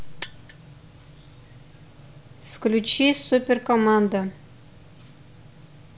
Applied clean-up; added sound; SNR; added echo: none; Mechanisms; 11 dB; none.